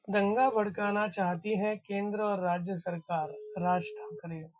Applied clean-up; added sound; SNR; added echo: classical method Wiener filter.